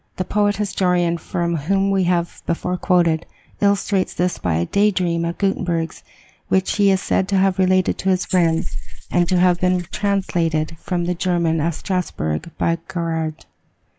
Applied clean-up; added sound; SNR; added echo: neural mask model Resemble Enhance denoiser.